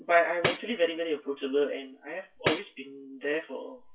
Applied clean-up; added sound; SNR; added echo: classical method WPE with log-MMSE.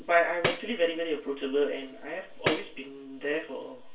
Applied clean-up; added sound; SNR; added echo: none; Tambourine; 7 dB; reverberation time 0.2 s.